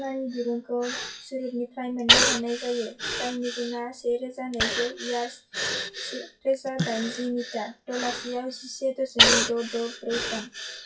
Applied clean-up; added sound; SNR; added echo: classical method WPE with log-MMSE.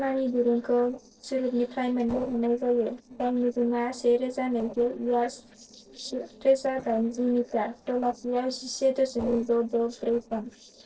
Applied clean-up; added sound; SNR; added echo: neural separator model SepFormer DNS4.